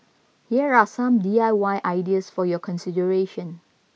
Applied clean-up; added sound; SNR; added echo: none; none; none; none.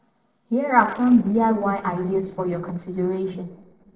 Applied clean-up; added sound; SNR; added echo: neural separator model SepFormer DNS4.